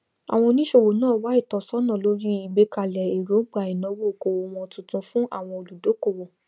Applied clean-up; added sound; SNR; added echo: none; none; none; none.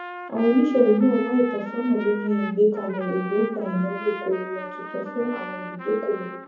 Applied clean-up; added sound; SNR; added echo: none; Trumpet; 12 dB; reverberation time 0.7 s.